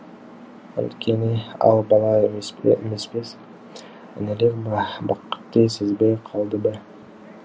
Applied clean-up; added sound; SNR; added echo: none; none; none; none.